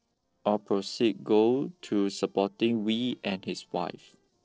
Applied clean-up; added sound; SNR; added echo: neural separator model SepFormer DNS4.